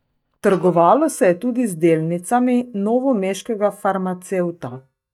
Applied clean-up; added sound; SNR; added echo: neural mask model DeepFilterNet 3.